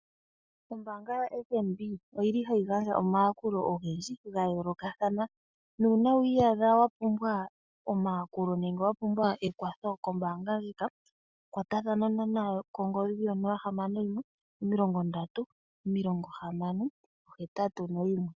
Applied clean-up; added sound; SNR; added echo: none; none; none; none.